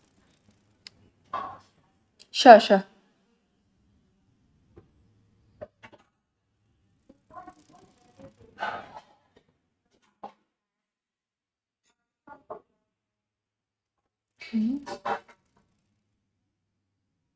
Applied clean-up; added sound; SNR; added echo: neural mask model RNNoise.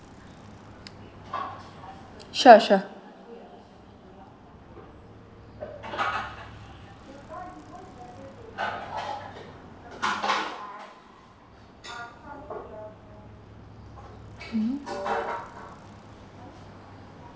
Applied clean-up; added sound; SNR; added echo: none; Bicycle; 19 dB; none.